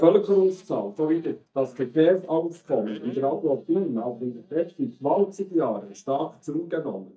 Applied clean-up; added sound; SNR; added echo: neural mask model DeepFilterNet 3.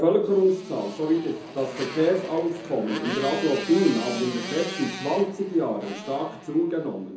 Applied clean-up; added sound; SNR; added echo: none; Motorcycle; 12 dB; reverberation time 0.5 s.